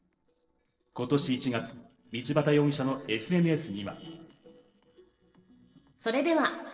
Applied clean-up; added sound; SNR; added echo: neural separator model SepFormer DNS4.